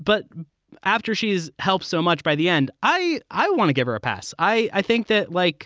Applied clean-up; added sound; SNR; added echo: none; none; none; none.